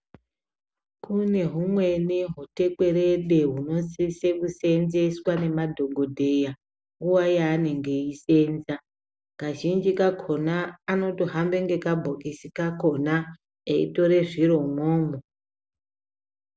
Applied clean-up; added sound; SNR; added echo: none; none; none; none.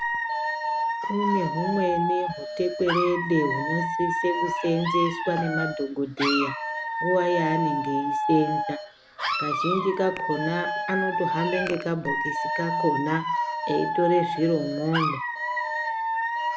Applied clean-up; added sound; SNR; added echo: none; Alarm / Dog; 1 dB; none.